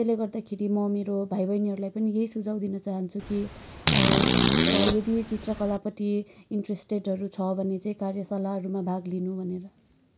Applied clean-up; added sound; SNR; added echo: none; Fart; -4 dB; none.